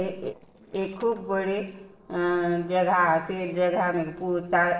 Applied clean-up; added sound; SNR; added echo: neural separator model SepFormer DNS4.